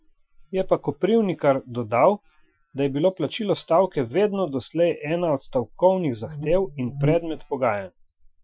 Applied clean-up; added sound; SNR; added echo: classical method Wiener filter.